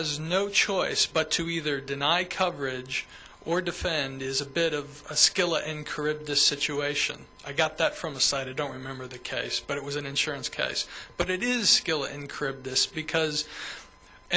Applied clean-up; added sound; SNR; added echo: none; none; none; none.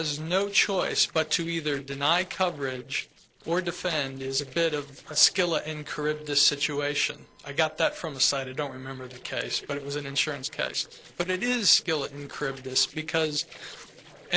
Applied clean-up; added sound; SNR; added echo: neural separator model SepFormer DNS4.